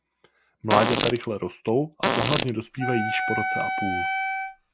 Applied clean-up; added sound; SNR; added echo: none; Wind instrument, woodwind instrument + Fart; -1 dB; none.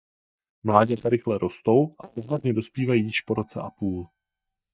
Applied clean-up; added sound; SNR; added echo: neural mask model DeepFilterNet 3.